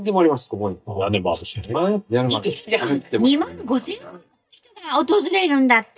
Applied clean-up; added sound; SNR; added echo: neural mask model DeepFilterNet 3.